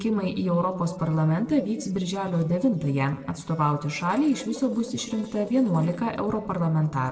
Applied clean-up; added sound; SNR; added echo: neural separator model SepFormer DNS4.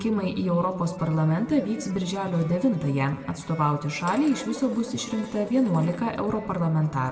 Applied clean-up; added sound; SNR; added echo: none; Dishes, pots, and pans; 19 dB; reverberation time 1.6 s.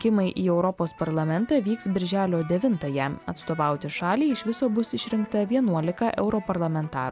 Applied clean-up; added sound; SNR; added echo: none; none; none; none.